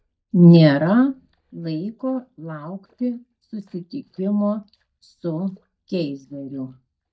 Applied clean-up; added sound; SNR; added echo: neural mask model DeepFilterNet 3.